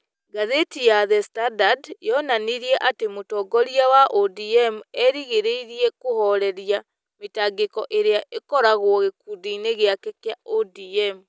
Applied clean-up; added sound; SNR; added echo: none; none; none; none.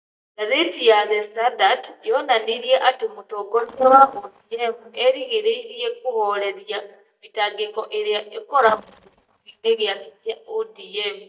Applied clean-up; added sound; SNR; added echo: neural mask model DeepFilterNet 3.